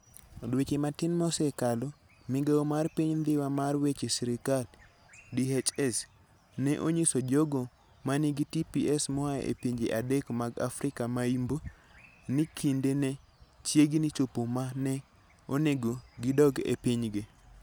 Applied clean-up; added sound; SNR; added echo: none; none; none; none.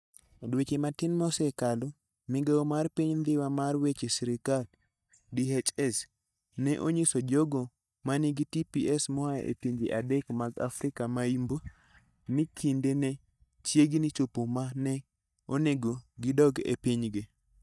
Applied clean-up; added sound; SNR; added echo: neural mask model DeepFilterNet 3.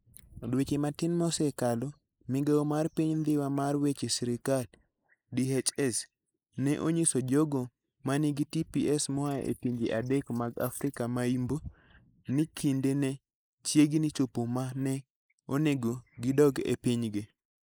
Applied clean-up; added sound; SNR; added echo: neural mask model Resemble Enhance denoiser.